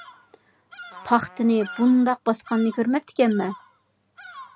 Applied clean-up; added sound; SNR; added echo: none; Trumpet + Bird vocalization, bird call, bird song; 20 dB; none.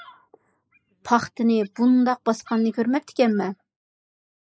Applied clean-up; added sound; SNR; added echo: neural mask model Resemble Enhance denoiser.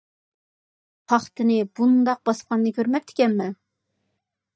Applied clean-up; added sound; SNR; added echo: neural mask model DeepFilterNet 3.